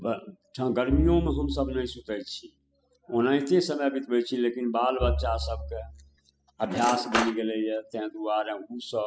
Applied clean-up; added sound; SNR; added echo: classical method spectral subtraction.